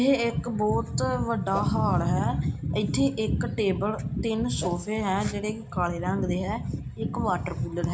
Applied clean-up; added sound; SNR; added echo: none; Whoosh, swoosh, swish; 14 dB; reverberation time 0.4 s.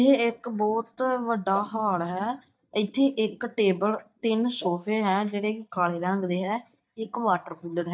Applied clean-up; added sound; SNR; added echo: neural mask model DeepFilterNet 3.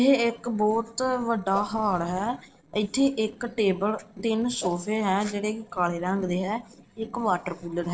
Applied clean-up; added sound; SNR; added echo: neural separator model SepFormer DNS4.